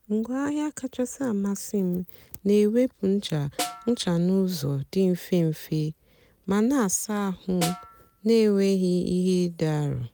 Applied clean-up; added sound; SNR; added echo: none; Snare drum; 11 dB; none.